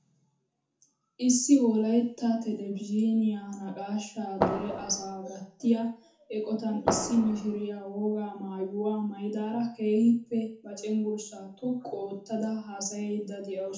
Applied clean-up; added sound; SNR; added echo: none; Fireworks; 2 dB; reverberation time 0.7 s.